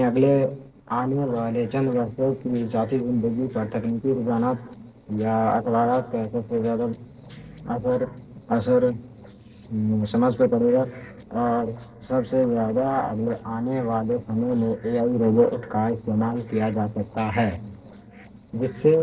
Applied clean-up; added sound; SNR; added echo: neural separator model SepFormer DNS4.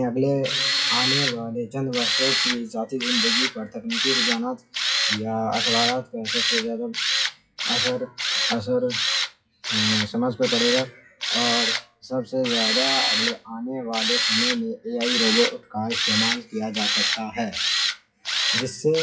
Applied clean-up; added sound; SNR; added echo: classical method WPE with log-MMSE.